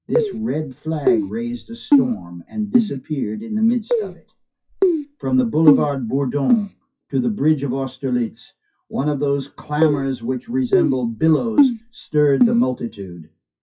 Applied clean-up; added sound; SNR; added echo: classical method WPE with log-MMSE.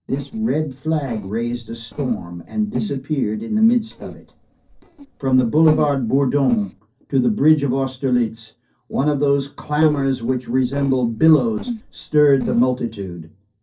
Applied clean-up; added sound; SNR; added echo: neural separator model SepFormer DNS4.